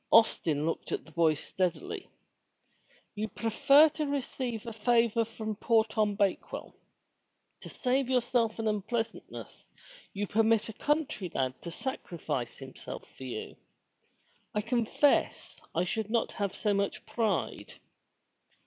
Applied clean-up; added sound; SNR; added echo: none; none; none; none.